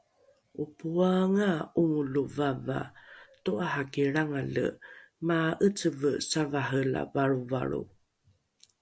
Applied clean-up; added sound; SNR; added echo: none; none; none; none.